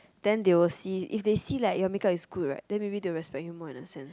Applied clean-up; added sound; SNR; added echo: none; none; none; none.